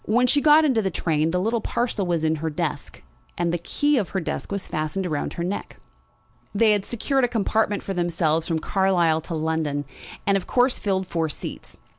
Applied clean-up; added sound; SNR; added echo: none; none; none; none.